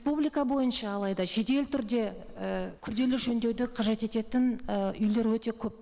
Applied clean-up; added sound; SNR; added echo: neural mask model Resemble Enhance denoiser.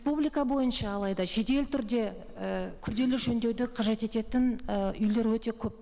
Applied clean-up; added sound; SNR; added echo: none; Cricket; 15 dB; none.